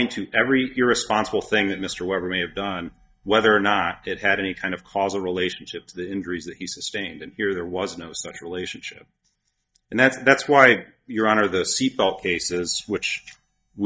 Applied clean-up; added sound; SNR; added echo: neural mask model DeepFilterNet 3.